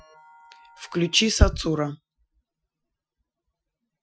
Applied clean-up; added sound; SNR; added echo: classical method Wiener filter.